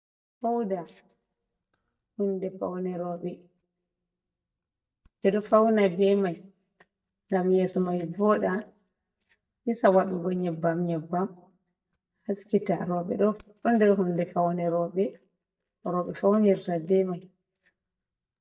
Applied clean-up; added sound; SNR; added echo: neural mask model DeepFilterNet 3.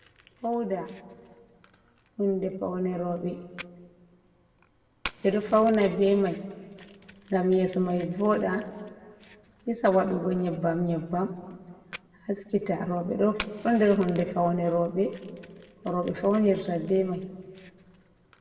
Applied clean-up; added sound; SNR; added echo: none; Fire; 19 dB; reverberation time 1.3 s.